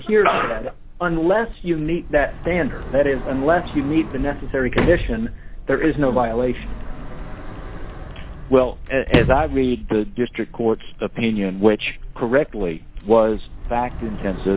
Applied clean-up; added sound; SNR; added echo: none; Sliding door; 8 dB; none.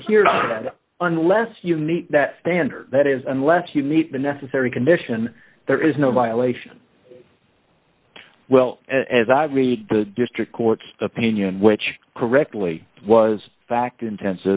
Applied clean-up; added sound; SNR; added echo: none; none; none; none.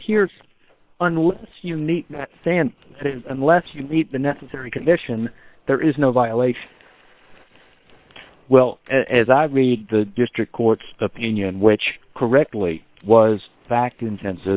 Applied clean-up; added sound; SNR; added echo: neural separator model SepFormer WHAM!.